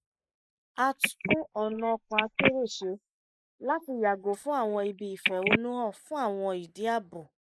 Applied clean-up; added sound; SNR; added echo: neural mask model Resemble Enhance denoiser.